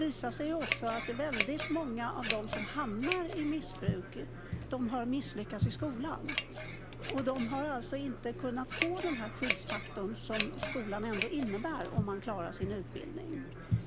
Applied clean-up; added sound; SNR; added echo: none; Scissors; -3 dB; none.